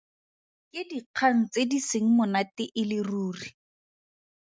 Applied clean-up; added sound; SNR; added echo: none; none; none; none.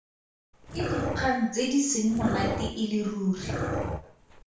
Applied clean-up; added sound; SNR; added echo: none; Dog; 4 dB; reverberation time 0.5 s.